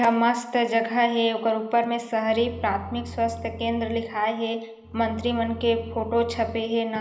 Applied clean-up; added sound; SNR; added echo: none; Bowed string instrument; 14 dB; reverberation time 0.8 s.